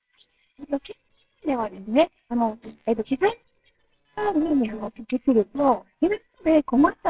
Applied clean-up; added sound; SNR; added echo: neural separator model SepFormer WHAMR!.